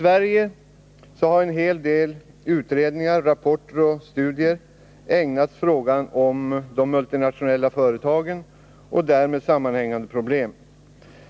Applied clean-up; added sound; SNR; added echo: none; none; none; none.